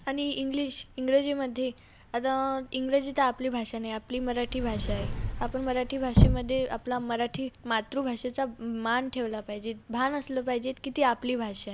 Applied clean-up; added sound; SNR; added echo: none; Sliding door / Slam / Wood; -2 dB; none.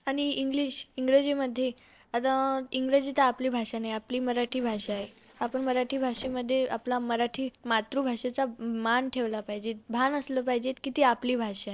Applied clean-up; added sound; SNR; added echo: neural separator model SepFormer DNS4.